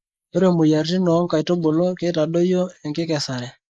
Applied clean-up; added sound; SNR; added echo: neural mask model Resemble Enhance denoiser.